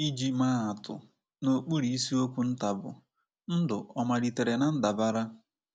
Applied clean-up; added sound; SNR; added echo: none; none; none; none.